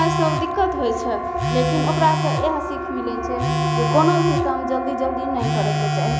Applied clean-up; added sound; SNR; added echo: none; Siren + Telephone; 0 dB; none.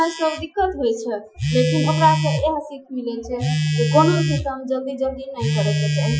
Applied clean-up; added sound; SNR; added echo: classical method Wiener filter.